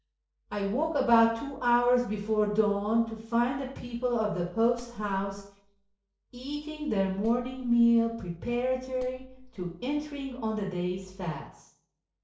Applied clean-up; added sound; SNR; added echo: neural separator model SepFormer DNS4.